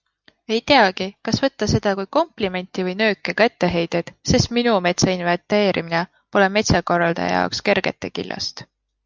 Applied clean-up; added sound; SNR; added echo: none; none; none; none.